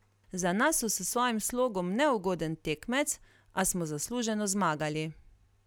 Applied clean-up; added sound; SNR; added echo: none; none; none; none.